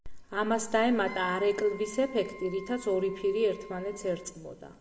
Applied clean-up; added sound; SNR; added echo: none; Wind instrument, woodwind instrument; 19 dB; reverberation time 0.8 s.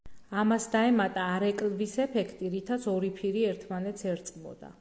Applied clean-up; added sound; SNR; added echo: none; none; none; none.